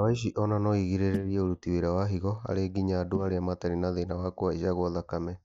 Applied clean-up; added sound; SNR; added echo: neural mask model DeepFilterNet 3.